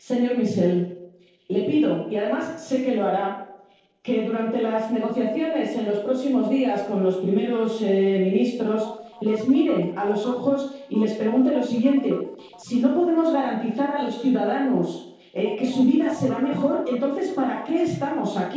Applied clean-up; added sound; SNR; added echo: neural separator model SepFormer DNS4.